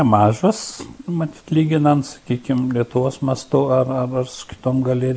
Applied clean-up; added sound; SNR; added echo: none; none; none; none.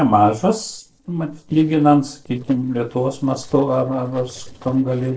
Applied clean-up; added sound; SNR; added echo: neural separator model SepFormer DNS4.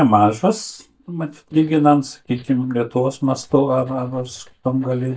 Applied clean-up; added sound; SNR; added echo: neural mask model DeepFilterNet 3.